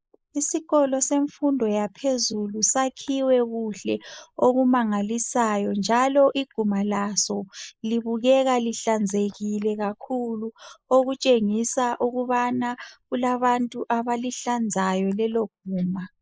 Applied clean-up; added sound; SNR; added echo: neural mask model Resemble Enhance denoiser.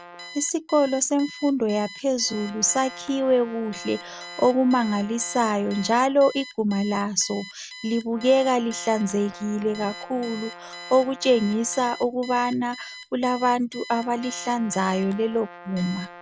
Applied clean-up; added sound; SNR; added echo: none; Brass instrument + Alarm; 16 dB; none.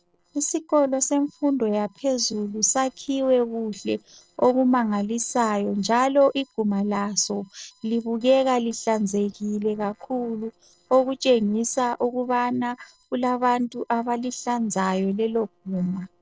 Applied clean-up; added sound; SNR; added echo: neural separator model SepFormer DNS4.